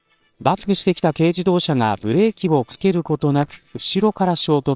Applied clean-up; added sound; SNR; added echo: neural separator model SepFormer WHAMR!.